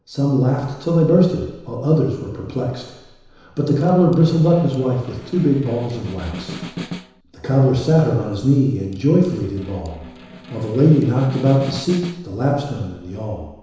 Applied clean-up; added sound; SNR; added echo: none; Snare drum; 16 dB; reverberation time 1.0 s.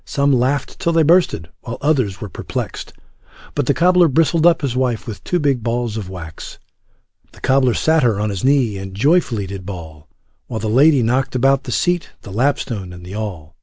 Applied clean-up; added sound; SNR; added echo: none; none; none; none.